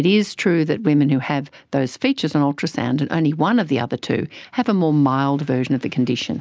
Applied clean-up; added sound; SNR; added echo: none; none; none; none.